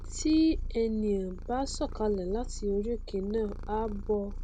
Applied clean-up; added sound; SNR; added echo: none; Purr; 7 dB; none.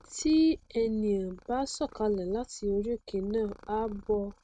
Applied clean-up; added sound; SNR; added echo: neural mask model RNNoise.